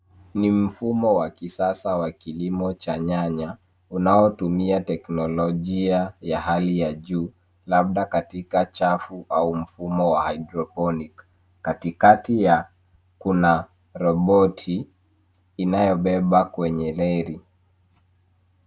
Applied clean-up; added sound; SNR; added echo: none; none; none; none.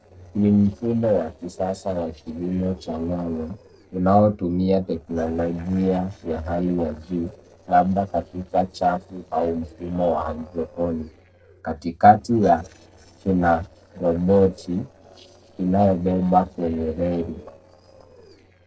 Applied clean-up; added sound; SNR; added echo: neural separator model SepFormer DNS4.